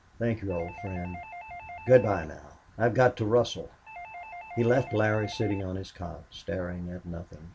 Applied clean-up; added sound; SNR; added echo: none; Doorbell; 15 dB; none.